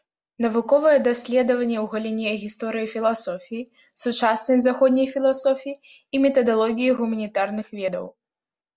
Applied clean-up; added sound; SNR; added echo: none; none; none; none.